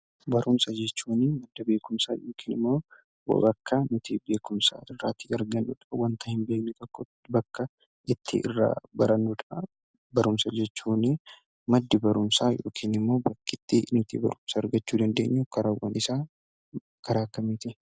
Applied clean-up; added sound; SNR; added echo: none; none; none; none.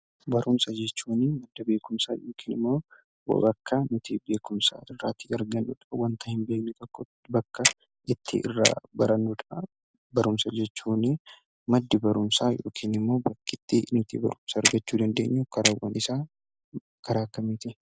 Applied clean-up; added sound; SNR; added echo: none; Clock; 3 dB; none.